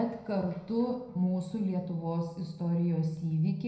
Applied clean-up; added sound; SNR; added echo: none; none; none; reverberation time 0.7 s.